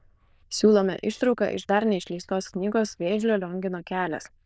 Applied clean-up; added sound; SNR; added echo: neural diffusion model UNIVERSE++.